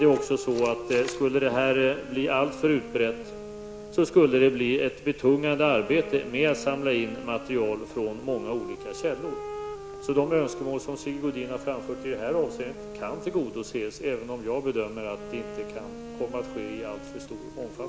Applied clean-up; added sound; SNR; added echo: none; Wind instrument, woodwind instrument; 13 dB; none.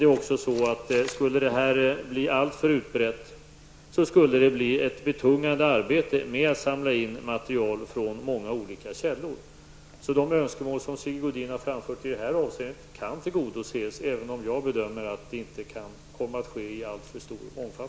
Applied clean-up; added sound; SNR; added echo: none; none; none; none.